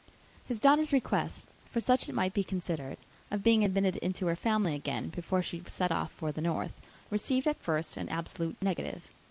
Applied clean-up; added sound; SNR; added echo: none; none; none; none.